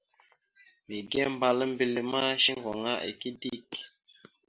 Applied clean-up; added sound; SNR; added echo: none; none; none; none.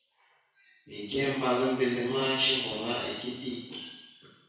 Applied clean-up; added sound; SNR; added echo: none; none; none; reverberation time 1.1 s.